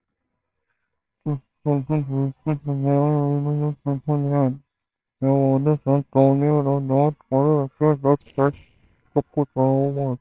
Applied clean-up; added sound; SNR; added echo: neural separator model SepFormer WHAMR!.